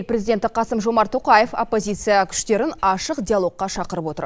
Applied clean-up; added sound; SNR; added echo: neural mask model Resemble Enhance denoiser.